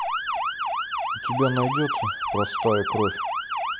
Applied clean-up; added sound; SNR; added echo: none; Motor vehicle (road) / Siren; -1 dB; none.